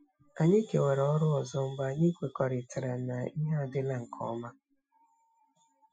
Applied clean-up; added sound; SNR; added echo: classical method Wiener filter.